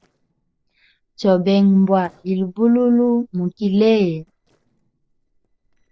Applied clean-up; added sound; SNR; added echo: neural separator model SepFormer DNS4.